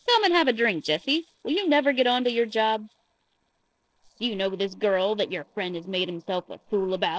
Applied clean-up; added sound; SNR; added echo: neural separator model SepFormer DNS4.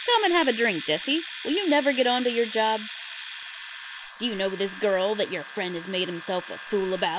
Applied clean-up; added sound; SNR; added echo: none; Domestic sounds, home sounds; 10 dB; none.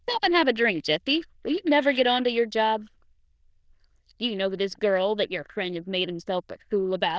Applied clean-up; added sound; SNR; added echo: neural diffusion model UNIVERSE++.